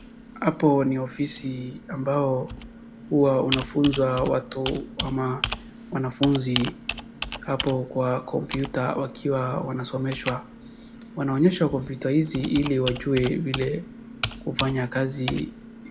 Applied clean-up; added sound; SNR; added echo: none; Computer keyboard; 10 dB; reverberation time 2.1 s.